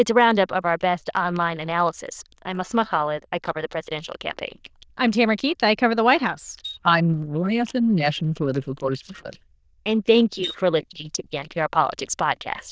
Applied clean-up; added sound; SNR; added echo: neural diffusion model UNIVERSE++.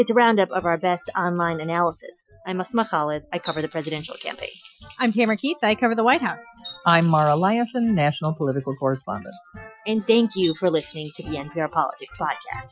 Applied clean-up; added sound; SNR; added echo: classical method Wiener filter.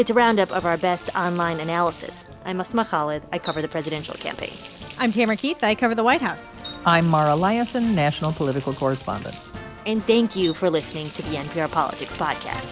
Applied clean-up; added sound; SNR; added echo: none; Water tap, faucet; 19 dB; none.